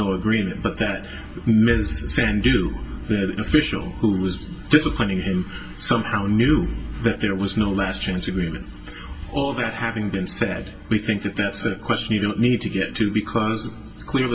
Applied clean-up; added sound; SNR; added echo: none; none; none; reverberation time 0.2 s.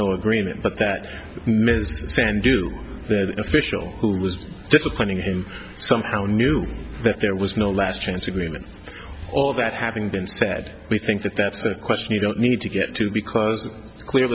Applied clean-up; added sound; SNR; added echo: none; none; none; none.